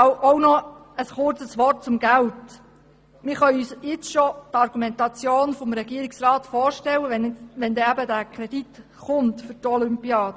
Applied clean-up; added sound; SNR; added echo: none; none; none; none.